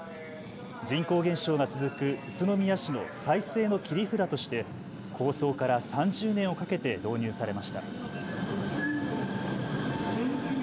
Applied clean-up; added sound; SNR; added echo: none; none; none; none.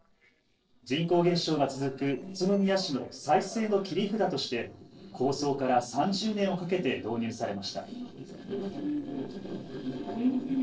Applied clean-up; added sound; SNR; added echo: neural separator model SepFormer DNS4.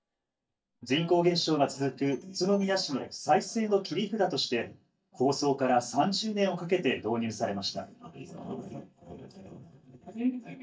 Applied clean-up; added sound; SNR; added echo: neural mask model DeepFilterNet 3.